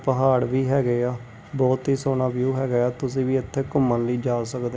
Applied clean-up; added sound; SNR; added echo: none; none; none; none.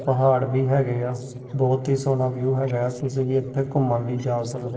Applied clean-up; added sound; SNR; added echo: neural separator model SepFormer DNS4.